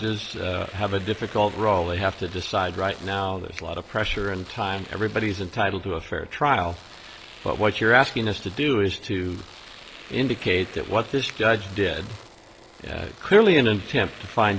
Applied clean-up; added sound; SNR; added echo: none; Finger snapping + Domestic sounds, home sounds; 20 dB; none.